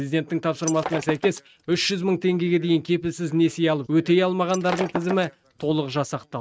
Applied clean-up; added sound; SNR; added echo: neural mask model RNNoise.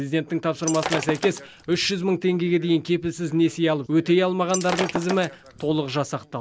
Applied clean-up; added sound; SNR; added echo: none; Shatter; 8 dB; none.